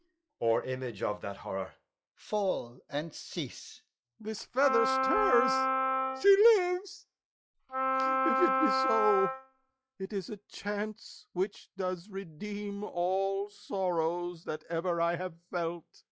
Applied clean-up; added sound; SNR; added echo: classical method log-MMSE.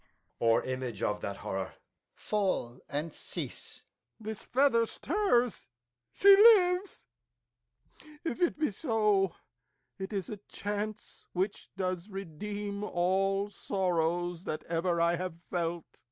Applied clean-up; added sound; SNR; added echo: none; none; none; none.